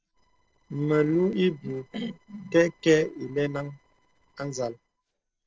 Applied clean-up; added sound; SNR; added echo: neural separator model SepFormer DNS4.